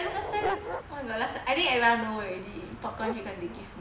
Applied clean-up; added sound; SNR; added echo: none; Dog; 8 dB; none.